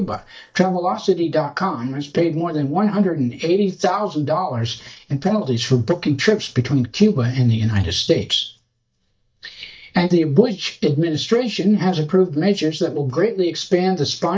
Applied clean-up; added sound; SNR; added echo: neural mask model DeepFilterNet 3.